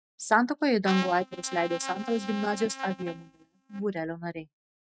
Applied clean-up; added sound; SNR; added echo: neural mask model RNNoise.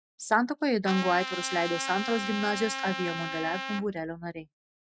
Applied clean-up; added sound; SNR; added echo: none; Trumpet; 5 dB; none.